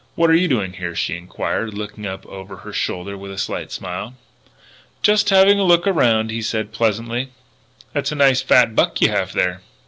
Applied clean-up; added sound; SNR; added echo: none; none; none; none.